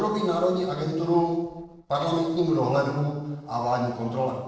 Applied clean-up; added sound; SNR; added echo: neural separator model SepFormer DNS4.